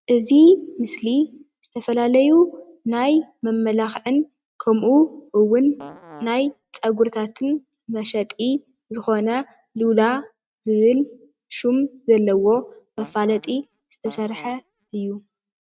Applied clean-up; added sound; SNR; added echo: neural mask model RNNoise.